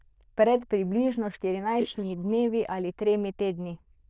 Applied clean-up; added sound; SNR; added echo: neural diffusion model UNIVERSE++.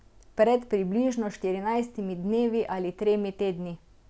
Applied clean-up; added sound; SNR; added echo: none; none; none; none.